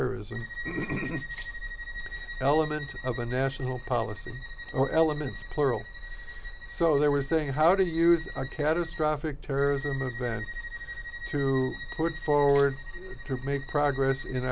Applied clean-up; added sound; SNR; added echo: none; Bowed string instrument + Rattle (instrument); 13 dB; none.